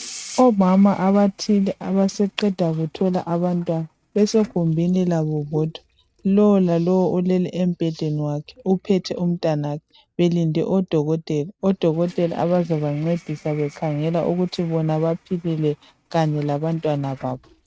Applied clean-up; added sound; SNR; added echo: neural mask model RNNoise.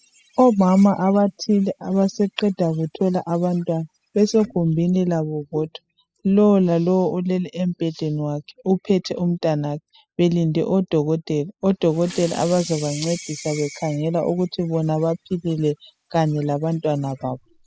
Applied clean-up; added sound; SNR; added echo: classical method spectral subtraction.